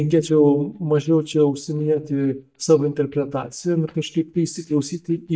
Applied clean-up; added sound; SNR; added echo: neural mask model DeepFilterNet 3.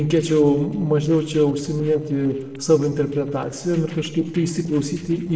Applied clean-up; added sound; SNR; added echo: neural separator model SepFormer DNS4.